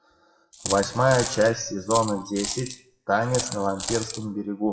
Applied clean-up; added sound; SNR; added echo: classical method WPE with log-MMSE.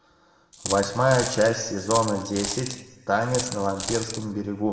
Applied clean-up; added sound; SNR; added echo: none; Coin (dropping); 8 dB; reverberation time 1.2 s.